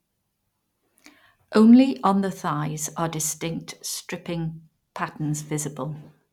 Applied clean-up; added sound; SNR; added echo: none; none; none; none.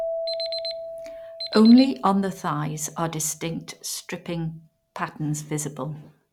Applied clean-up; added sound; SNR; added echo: none; Alarm + Keyboard (musical); 11 dB; none.